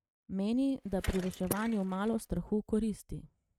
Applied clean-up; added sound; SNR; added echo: neural mask model RNNoise.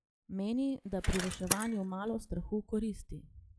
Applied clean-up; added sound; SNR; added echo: classical method log-MMSE.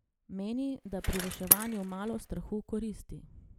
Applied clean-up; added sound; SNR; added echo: none; Bicycle; -3 dB; none.